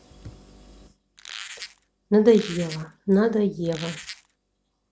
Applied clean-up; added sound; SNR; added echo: none; Squeak; 14 dB; none.